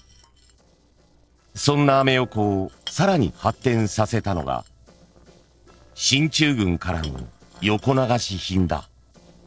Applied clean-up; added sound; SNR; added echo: neural separator model SepFormer DNS4.